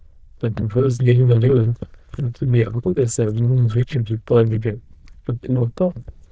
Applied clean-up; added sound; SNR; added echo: neural diffusion model UNIVERSE++.